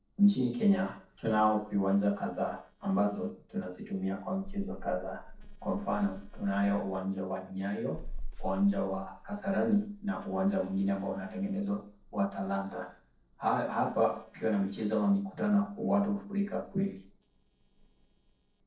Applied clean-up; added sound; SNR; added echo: neural separator model SepFormer DNS4.